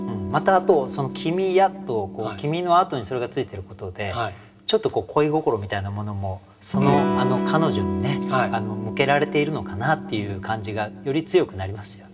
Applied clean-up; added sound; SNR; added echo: none; Electric guitar / Strum; 6 dB; reverberation time 0.9 s.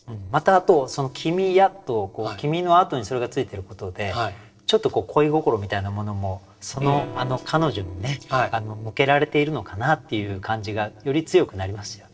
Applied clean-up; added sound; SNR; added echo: neural separator model SepFormer DNS4.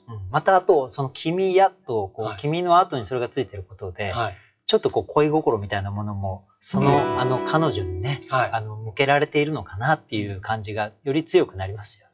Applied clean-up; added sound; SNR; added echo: classical method WPE with log-MMSE.